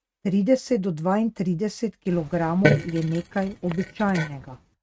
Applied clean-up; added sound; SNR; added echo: neural mask model RNNoise.